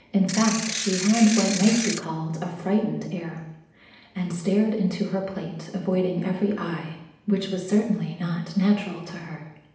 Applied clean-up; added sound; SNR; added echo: none; Ratchet, pawl / Percussion; 5 dB; reverberation time 0.8 s.